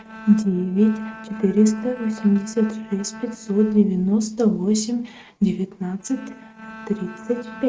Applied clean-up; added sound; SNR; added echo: neural mask model RNNoise.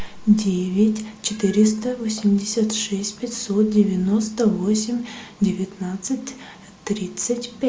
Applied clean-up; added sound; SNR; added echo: none; none; none; none.